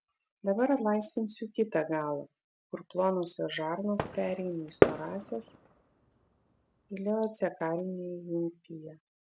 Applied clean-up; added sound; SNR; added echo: none; Fireworks; 0 dB; none.